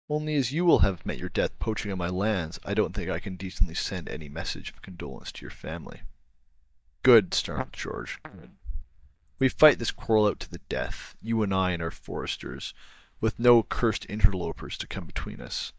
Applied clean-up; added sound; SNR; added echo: neural mask model DeepFilterNet 3.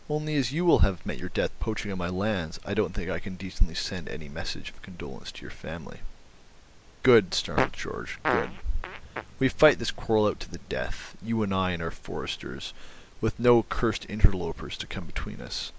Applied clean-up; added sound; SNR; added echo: none; Fart; 8 dB; none.